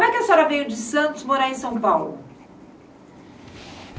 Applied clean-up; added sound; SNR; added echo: none; none; none; none.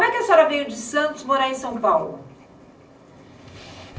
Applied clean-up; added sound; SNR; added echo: none; none; none; reverberation time 0.6 s.